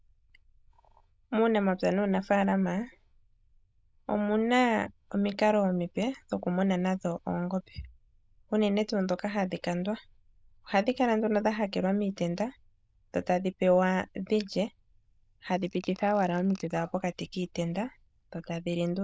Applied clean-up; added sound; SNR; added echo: neural diffusion model UNIVERSE++.